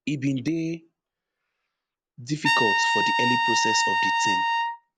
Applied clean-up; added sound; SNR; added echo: none; Trumpet; -5 dB; none.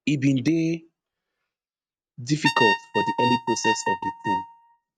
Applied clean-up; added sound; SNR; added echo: neural mask model RNNoise.